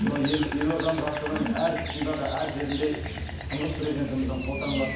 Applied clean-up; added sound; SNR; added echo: none; Insect; 10 dB; reverberation time 0.9 s.